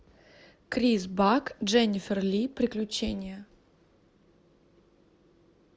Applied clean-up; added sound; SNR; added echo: none; none; none; none.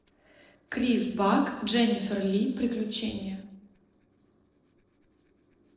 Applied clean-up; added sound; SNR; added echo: neural separator model SepFormer DNS4.